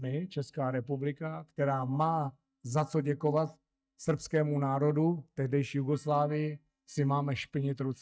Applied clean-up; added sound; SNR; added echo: neural mask model DeepFilterNet 3.